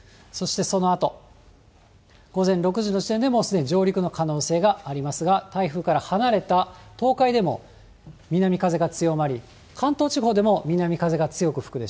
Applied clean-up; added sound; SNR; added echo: none; none; none; none.